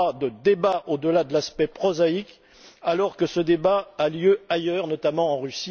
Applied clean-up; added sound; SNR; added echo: none; none; none; none.